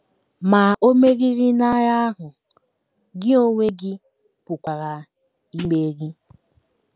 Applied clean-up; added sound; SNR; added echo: none; Hi-hat; 17 dB; none.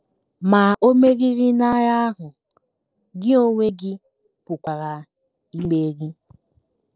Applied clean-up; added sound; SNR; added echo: neural separator model SepFormer DNS4.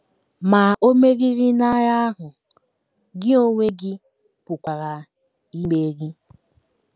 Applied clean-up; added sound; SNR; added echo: none; none; none; none.